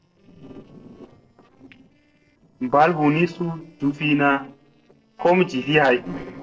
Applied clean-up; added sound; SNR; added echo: neural separator model SepFormer DNS4.